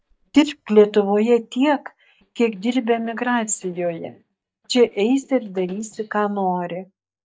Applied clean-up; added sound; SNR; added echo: neural mask model DeepFilterNet 3.